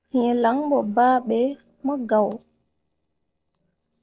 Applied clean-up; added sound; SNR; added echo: neural separator model SepFormer DNS4.